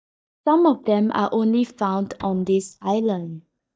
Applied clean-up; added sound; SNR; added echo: neural mask model DeepFilterNet 3.